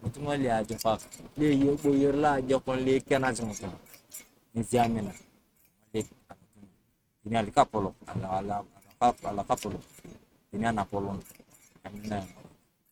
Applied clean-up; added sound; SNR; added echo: neural mask model RNNoise.